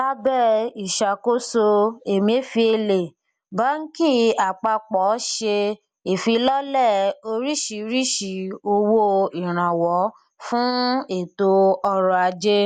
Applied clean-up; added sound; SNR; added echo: none; none; none; none.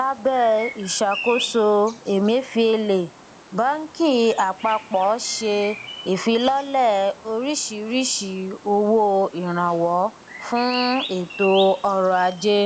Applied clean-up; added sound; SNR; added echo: none; Bird vocalization, bird call, bird song; 15 dB; none.